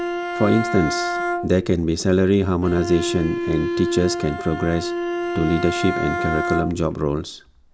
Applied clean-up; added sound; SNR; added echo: none; Bowed string instrument; 4 dB; none.